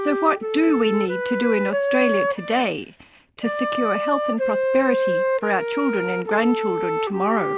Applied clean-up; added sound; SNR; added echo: none; Wind instrument, woodwind instrument; 1 dB; none.